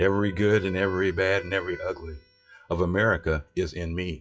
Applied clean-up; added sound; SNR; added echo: classical method WPE with log-MMSE.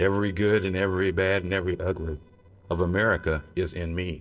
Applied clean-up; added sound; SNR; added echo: neural separator model SepFormer DNS4.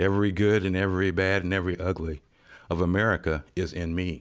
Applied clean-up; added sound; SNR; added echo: none; none; none; none.